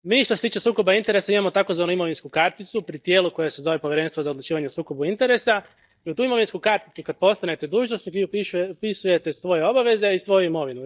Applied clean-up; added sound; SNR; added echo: neural mask model DeepFilterNet 3.